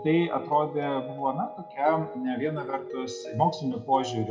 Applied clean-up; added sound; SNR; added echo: none; Mallet percussion; 11 dB; reverberation time 1.0 s.